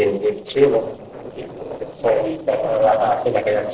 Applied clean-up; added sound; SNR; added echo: neural separator model SepFormer DNS4.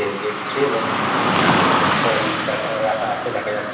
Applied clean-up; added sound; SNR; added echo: none; Car passing by / Traffic noise, roadway noise; -4 dB; reverberation time 0.9 s.